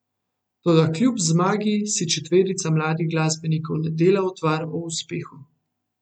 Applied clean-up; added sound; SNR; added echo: none; none; none; none.